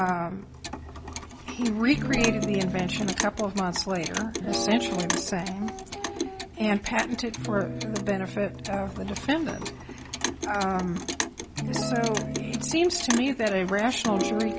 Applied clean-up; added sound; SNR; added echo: none; Clock + Guitar; 4 dB; none.